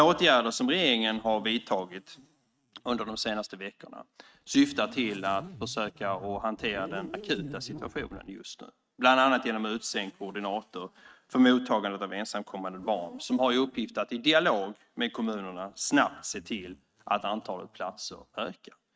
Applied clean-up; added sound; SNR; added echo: neural mask model RNNoise.